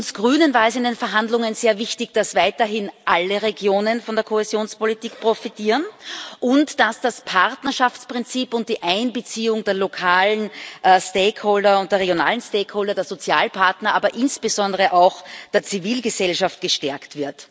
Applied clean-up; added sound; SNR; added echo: none; none; none; none.